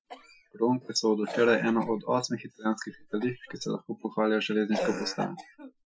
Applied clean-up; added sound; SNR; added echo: classical method Wiener filter.